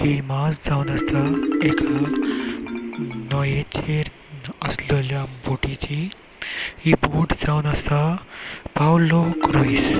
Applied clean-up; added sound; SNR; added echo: none; Marimba, xylophone; 5 dB; none.